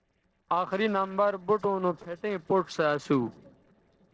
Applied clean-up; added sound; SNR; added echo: neural separator model SepFormer DNS4.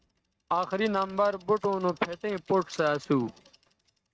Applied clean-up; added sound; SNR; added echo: neural mask model RNNoise.